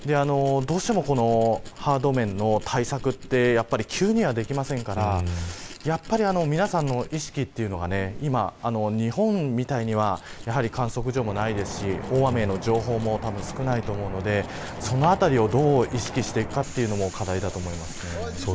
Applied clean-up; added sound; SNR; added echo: none; Tools; 16 dB; none.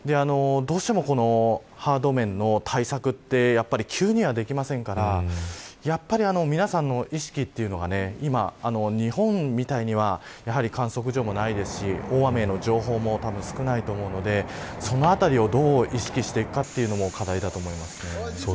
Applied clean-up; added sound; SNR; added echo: none; none; none; none.